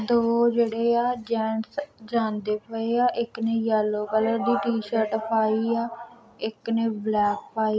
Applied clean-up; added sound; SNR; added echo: none; none; none; none.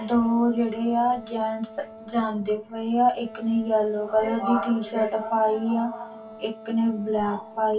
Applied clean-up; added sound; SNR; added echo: none; Wind instrument, woodwind instrument; 18 dB; reverberation time 0.1 s.